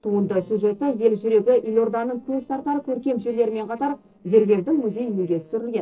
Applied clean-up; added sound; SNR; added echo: neural separator model SepFormer DNS4.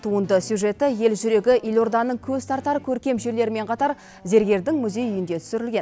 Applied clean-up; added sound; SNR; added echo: none; none; none; none.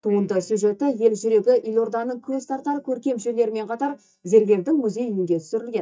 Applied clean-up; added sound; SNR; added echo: neural mask model DeepFilterNet 3.